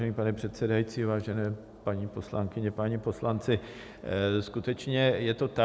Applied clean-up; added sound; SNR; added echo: none; none; none; none.